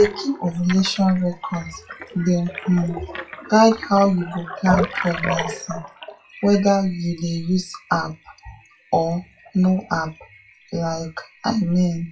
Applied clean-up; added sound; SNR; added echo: classical method WPE with log-MMSE.